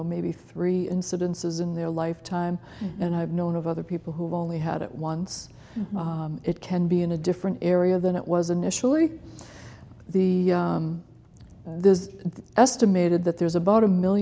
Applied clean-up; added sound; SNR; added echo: none; none; none; none.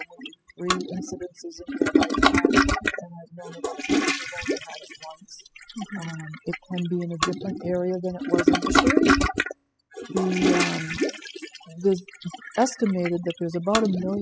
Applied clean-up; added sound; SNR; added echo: classical method spectral subtraction.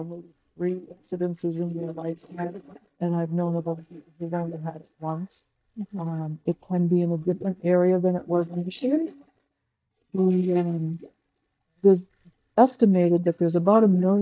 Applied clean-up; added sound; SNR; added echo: neural mask model DeepFilterNet 3.